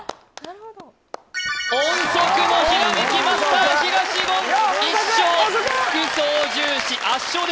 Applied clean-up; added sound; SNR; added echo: none; none; none; none.